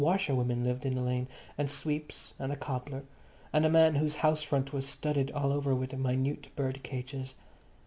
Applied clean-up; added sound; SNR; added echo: none; none; none; none.